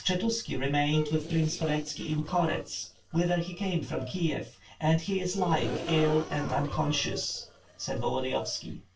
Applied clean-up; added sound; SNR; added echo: neural separator model SepFormer DNS4.